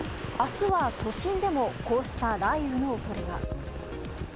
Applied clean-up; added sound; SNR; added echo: none; none; none; none.